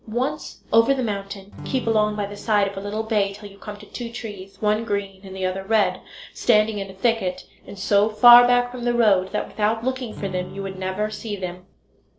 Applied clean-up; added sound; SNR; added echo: none; Acoustic guitar / Strum; 15 dB; none.